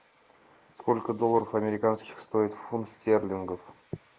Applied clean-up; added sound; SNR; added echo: neural mask model Resemble Enhance denoiser.